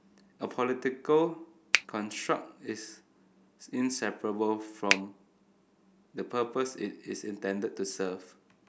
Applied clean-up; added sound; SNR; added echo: none; Finger snapping; -5 dB; none.